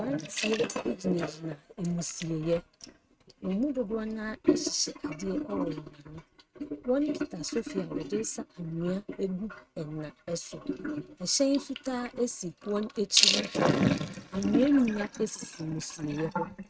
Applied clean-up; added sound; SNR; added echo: neural mask model RNNoise.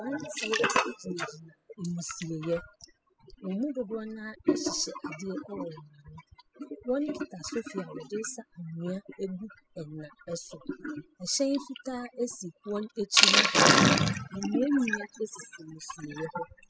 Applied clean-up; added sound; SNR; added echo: classical method spectral subtraction.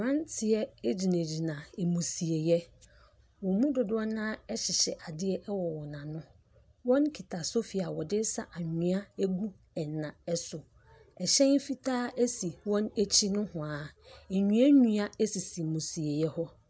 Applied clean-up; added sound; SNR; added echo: none; none; none; none.